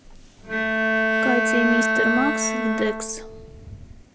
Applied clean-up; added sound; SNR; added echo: none; Bowed string instrument; -3 dB; none.